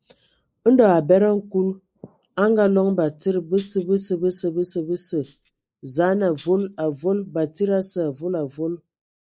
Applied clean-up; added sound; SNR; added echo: neural mask model Resemble Enhance denoiser.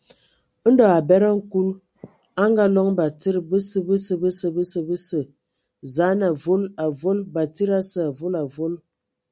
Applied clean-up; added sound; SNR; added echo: none; none; none; none.